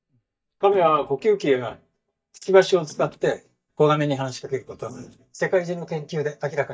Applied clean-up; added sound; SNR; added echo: neural mask model DeepFilterNet 3.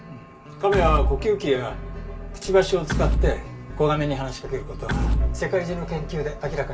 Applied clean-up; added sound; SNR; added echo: none; Door / Wood; 2 dB; reverberation time 0.2 s.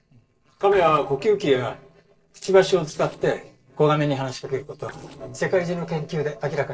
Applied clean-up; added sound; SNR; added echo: neural separator model SepFormer DNS4.